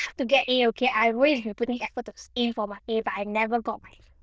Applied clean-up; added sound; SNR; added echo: neural diffusion model UNIVERSE++.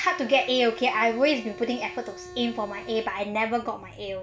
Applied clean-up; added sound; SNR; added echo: none; Organ; 16 dB; none.